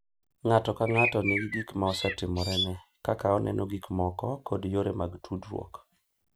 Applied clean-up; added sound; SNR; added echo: none; Bird; 3 dB; none.